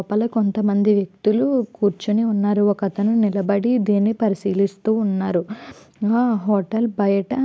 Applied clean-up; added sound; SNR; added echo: none; none; none; none.